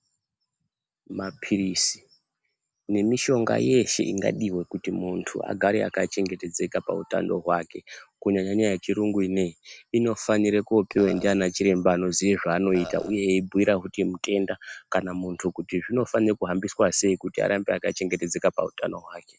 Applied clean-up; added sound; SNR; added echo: none; Burping, eructation; 14 dB; none.